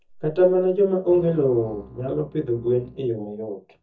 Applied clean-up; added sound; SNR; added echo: neural mask model DeepFilterNet 3.